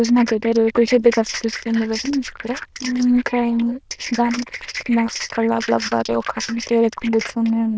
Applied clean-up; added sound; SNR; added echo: neural diffusion model UNIVERSE++.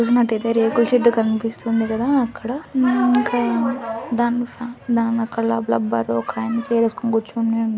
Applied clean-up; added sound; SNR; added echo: none; none; none; none.